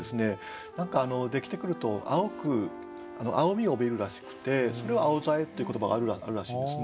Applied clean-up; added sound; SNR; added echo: none; none; none; none.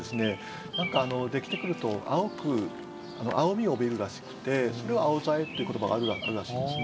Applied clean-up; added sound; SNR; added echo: none; Bird vocalization, bird call, bird song; 11 dB; none.